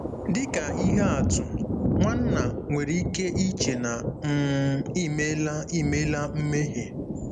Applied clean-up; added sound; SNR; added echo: none; Thunder; 1 dB; none.